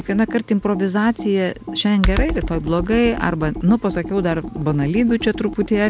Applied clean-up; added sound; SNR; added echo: none; Computer keyboard; 8 dB; none.